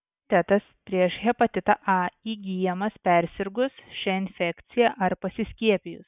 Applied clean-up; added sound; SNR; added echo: none; none; none; none.